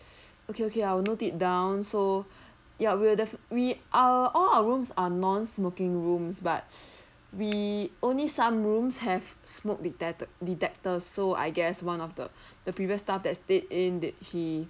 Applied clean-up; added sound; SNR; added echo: none; Finger snapping; 17 dB; none.